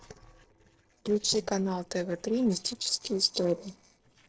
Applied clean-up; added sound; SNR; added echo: neural separator model SepFormer DNS4.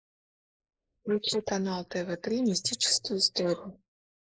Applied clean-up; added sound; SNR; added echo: neural mask model Resemble Enhance denoiser.